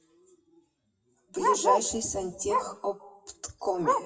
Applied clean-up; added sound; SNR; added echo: classical method WPE with log-MMSE.